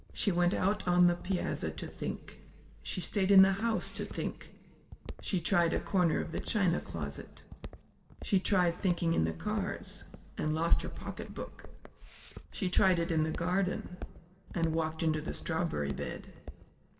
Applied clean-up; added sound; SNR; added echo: none; Walk, footsteps; 16 dB; reverberation time 1.6 s.